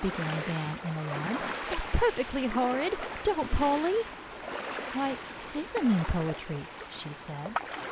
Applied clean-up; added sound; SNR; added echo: none; Ocean; 7 dB; none.